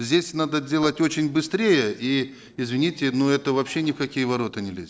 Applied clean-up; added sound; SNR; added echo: neural separator model SepFormer DNS4.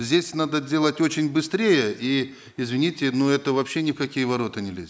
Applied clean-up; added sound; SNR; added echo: neural mask model Resemble Enhance denoiser.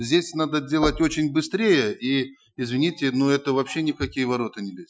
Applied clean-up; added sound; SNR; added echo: classical method Wiener filter.